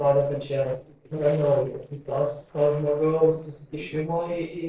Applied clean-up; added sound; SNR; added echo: neural separator model SepFormer DNS4.